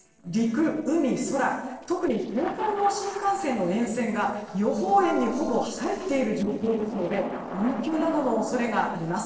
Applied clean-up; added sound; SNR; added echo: neural separator model SepFormer DNS4.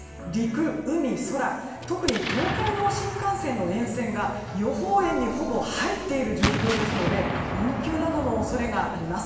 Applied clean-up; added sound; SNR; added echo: none; Explosion; 6 dB; reverberation time 1.3 s.